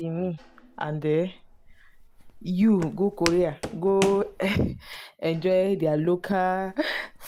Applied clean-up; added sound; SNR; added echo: none; Walk, footsteps; 15 dB; none.